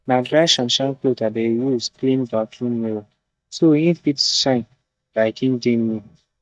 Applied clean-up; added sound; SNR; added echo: neural mask model DeepFilterNet 3.